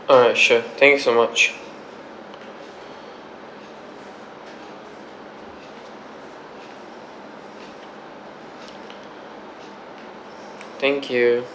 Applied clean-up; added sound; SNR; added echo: none; none; none; none.